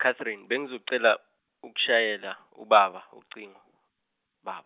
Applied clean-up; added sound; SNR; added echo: none; none; none; none.